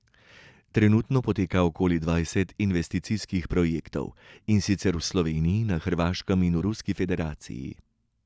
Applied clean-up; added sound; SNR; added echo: none; none; none; none.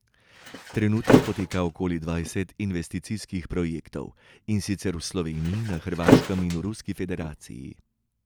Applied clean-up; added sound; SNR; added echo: none; Thump, thud; -4 dB; none.